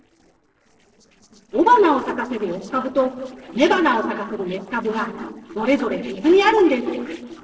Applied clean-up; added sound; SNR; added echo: neural separator model SepFormer DNS4.